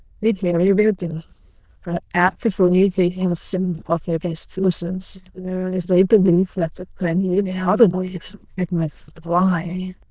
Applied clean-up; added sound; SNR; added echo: neural diffusion model UNIVERSE++.